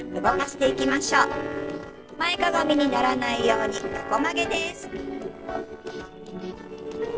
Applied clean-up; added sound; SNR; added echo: neural separator model SepFormer DNS4.